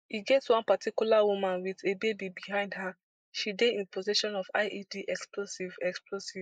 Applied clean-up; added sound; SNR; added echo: neural mask model Resemble Enhance denoiser.